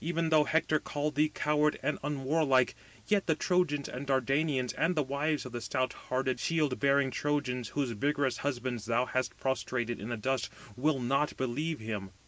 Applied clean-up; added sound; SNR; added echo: none; none; none; none.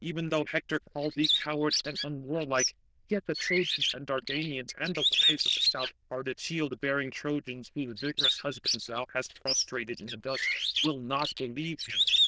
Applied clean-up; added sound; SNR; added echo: neural diffusion model UNIVERSE++.